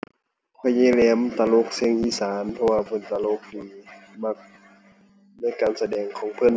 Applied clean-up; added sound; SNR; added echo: none; none; none; none.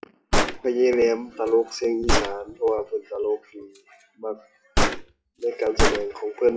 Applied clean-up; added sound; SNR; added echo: classical method WPE with log-MMSE.